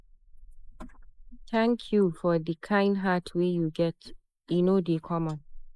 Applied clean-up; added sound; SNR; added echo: neural mask model Resemble Enhance denoiser.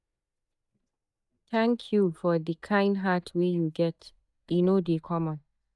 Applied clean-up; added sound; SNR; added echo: neural mask model DeepFilterNet 3.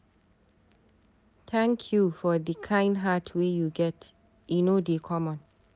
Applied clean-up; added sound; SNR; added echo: none; none; none; none.